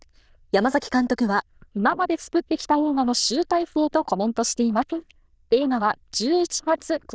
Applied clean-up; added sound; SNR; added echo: neural diffusion model UNIVERSE++.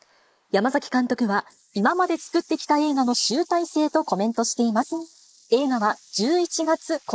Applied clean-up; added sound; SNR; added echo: neural mask model Resemble Enhance denoiser.